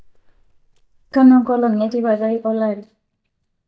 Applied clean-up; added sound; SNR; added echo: neural mask model DeepFilterNet 3.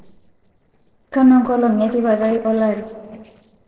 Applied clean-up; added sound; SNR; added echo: neural separator model SepFormer DNS4.